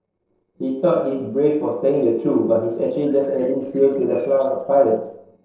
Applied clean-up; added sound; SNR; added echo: neural separator model SepFormer DNS4.